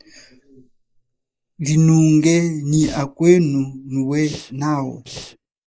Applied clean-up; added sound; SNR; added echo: neural mask model Resemble Enhance denoiser.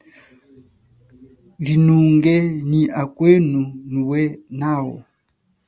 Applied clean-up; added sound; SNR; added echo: none; none; none; none.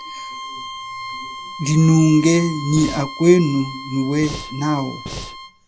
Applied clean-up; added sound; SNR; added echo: none; Breathing + Bowed string instrument; 13 dB; none.